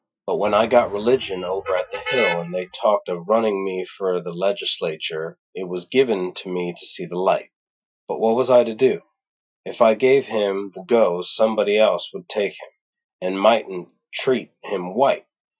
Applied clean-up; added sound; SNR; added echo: classical method Wiener filter.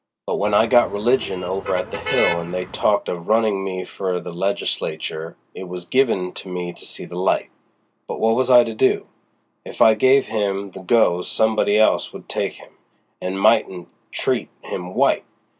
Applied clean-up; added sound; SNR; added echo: none; Motor vehicle (road); 9 dB; none.